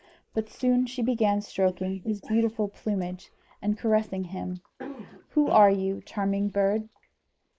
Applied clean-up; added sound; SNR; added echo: neural mask model Resemble Enhance denoiser.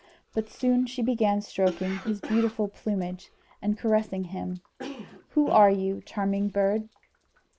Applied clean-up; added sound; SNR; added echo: none; Cough; 17 dB; none.